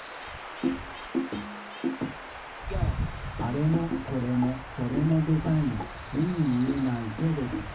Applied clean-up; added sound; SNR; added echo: none; Stream / Chirp, tweet / Wind; 8 dB; reverberation time 0.4 s.